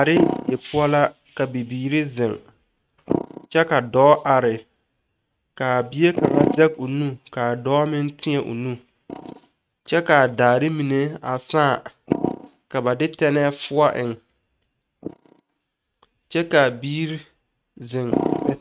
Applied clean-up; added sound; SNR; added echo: neural mask model RNNoise.